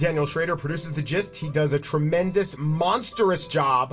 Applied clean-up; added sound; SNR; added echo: none; none; none; reverberation time 0.2 s.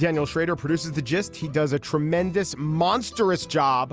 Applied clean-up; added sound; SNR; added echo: none; none; none; none.